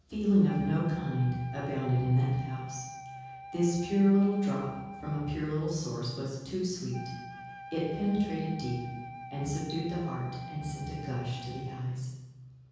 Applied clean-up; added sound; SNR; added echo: none; Wind instrument, woodwind instrument; 15 dB; reverberation time 1.3 s.